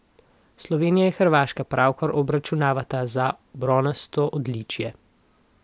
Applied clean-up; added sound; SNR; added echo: none; none; none; none.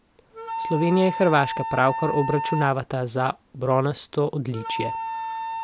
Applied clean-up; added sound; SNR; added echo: none; Wind instrument, woodwind instrument; 7 dB; none.